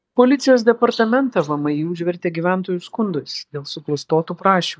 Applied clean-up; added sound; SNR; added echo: neural mask model DeepFilterNet 3.